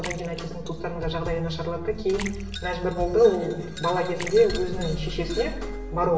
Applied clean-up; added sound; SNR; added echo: none; Splash, splatter; 19 dB; reverberation time 0.8 s.